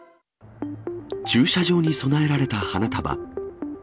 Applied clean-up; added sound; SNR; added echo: none; none; none; none.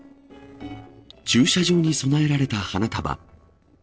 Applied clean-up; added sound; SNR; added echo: neural separator model SepFormer DNS4.